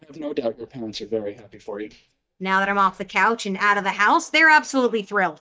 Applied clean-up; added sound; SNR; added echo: neural mask model DeepFilterNet 3.